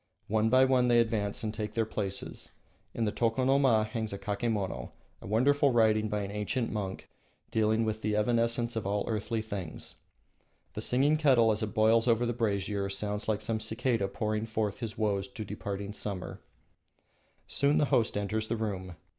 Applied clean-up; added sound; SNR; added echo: none; none; none; none.